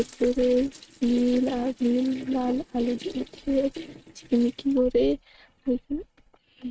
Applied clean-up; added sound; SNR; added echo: neural mask model RNNoise.